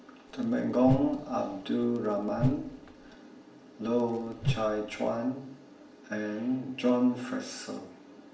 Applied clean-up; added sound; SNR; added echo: none; Whoosh, swoosh, swish; 5 dB; reverberation time 0.5 s.